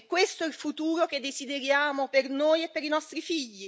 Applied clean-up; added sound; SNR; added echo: none; none; none; none.